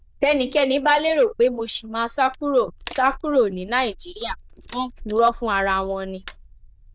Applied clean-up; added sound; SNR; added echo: neural diffusion model UNIVERSE++.